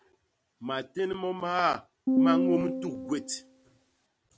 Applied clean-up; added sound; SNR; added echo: none; Piano; -4 dB; none.